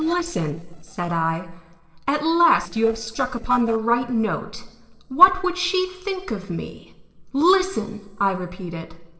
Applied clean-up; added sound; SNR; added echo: neural separator model SepFormer DNS4.